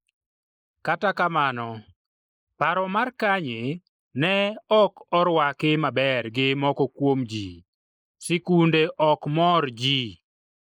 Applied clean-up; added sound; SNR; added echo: neural mask model Resemble Enhance denoiser.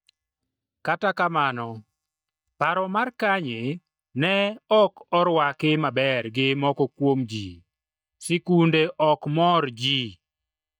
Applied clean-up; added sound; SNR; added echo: neural mask model DeepFilterNet 3.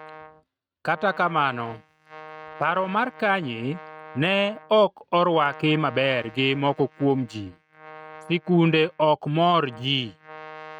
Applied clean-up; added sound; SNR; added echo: neural mask model RNNoise.